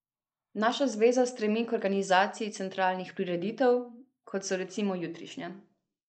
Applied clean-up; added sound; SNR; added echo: neural mask model Resemble Enhance denoiser.